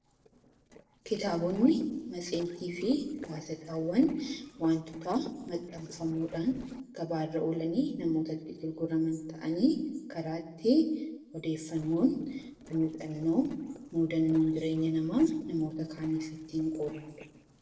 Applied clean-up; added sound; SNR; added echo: neural separator model SepFormer DNS4.